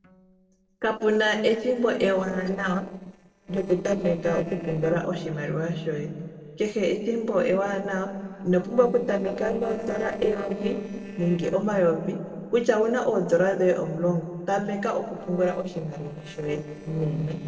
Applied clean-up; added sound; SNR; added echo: neural separator model SepFormer DNS4.